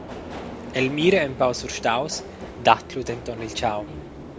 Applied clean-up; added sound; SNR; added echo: none; Subway, metro, underground; 11 dB; none.